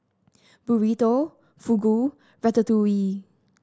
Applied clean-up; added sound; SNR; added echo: none; none; none; none.